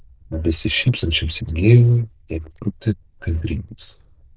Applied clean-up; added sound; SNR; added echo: neural diffusion model UNIVERSE++.